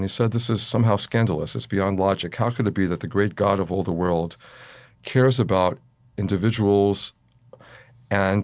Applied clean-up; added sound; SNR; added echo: none; none; none; none.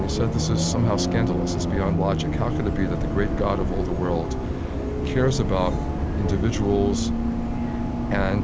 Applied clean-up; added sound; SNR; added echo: none; Bus; -2 dB; none.